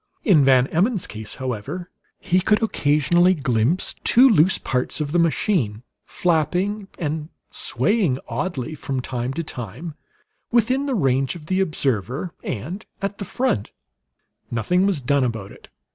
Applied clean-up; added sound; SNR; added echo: none; none; none; none.